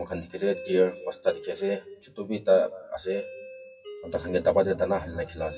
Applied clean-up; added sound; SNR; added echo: classical method WPE with log-MMSE.